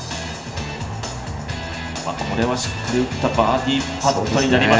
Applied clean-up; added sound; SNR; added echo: none; none; none; reverberation time 0.8 s.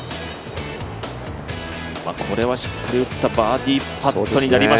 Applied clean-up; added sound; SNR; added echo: none; none; none; none.